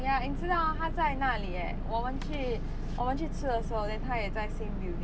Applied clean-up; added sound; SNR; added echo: none; none; none; none.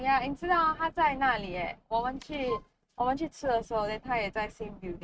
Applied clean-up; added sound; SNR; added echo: neural mask model RNNoise.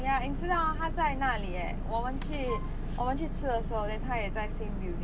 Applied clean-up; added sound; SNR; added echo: none; Wind instrument, woodwind instrument; 14 dB; none.